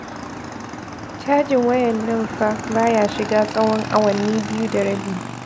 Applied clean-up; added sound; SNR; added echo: none; Motorcycle / Engine; 9 dB; none.